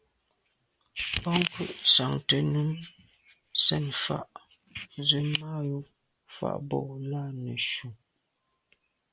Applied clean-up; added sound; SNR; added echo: none; none; none; none.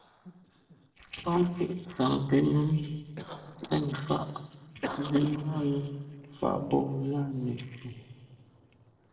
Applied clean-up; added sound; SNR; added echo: neural separator model SepFormer DNS4.